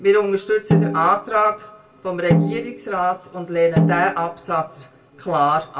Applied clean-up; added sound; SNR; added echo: none; Snare drum; 2 dB; reverberation time 0.2 s.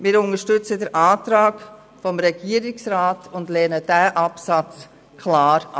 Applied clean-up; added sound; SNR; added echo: none; none; none; none.